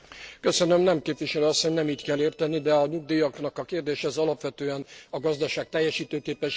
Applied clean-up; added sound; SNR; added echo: neural separator model SepFormer DNS4.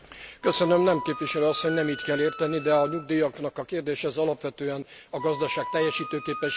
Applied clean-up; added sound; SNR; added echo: none; Wind instrument, woodwind instrument; 11 dB; none.